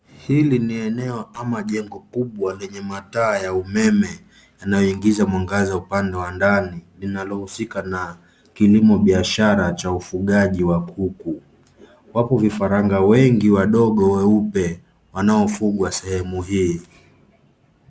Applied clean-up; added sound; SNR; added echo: none; none; none; none.